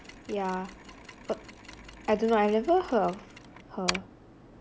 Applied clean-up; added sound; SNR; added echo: none; Mechanisms; 13 dB; none.